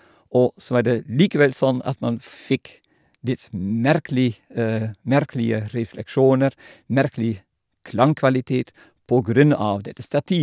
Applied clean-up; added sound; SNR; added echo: none; none; none; none.